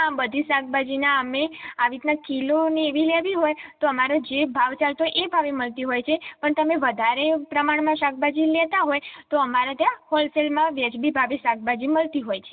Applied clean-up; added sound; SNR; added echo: none; none; none; none.